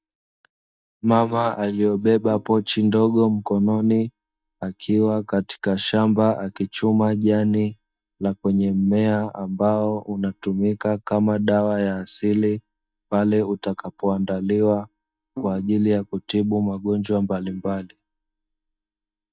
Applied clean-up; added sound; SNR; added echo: neural mask model DeepFilterNet 3.